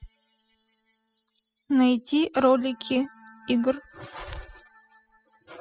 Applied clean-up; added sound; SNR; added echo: classical method spectral subtraction.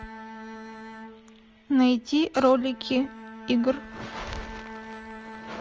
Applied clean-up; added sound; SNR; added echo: none; Bowed string instrument + Printer; 15 dB; none.